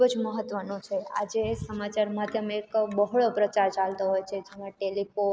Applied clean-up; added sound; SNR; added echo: none; none; none; none.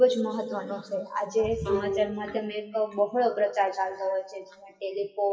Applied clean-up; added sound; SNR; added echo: classical method WPE with log-MMSE.